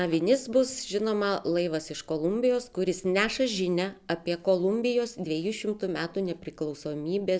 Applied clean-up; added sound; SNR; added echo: none; none; none; none.